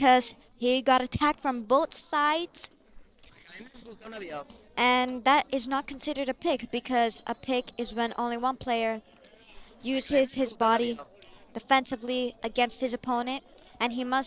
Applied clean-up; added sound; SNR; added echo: neural separator model SepFormer DNS4.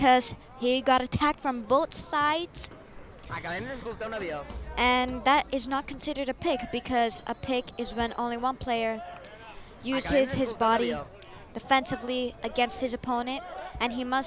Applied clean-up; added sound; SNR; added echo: none; Fixed-wing aircraft, airplane; 14 dB; none.